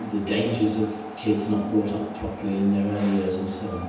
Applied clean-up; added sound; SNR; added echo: none; Train; 15 dB; reverberation time 1.1 s.